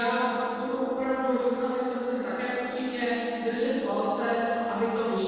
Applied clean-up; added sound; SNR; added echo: neural separator model SepFormer DNS4.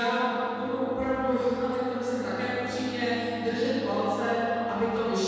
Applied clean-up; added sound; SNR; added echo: none; Bowed string instrument; 13 dB; reverberation time 2.1 s.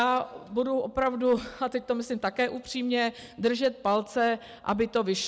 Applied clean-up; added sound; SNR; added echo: none; none; none; none.